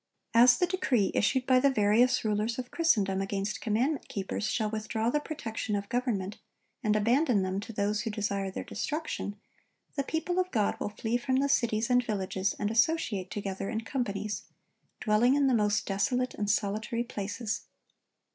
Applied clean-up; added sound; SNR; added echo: none; none; none; none.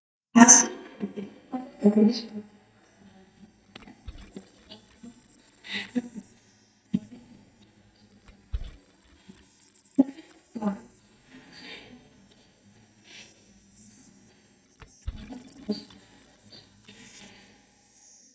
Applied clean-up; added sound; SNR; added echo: neural mask model DeepFilterNet 3.